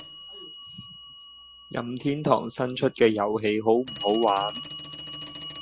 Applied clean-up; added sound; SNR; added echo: none; Telephone; 6 dB; none.